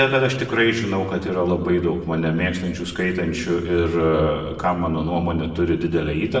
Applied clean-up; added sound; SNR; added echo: none; none; none; reverberation time 1.0 s.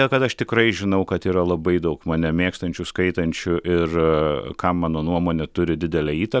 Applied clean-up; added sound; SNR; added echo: none; none; none; none.